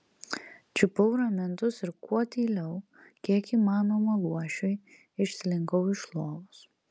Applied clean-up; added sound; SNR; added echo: none; none; none; none.